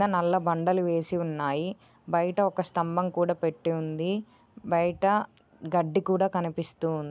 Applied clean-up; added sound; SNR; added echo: none; none; none; none.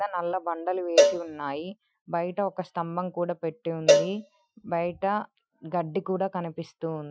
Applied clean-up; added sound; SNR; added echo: classical method Wiener filter.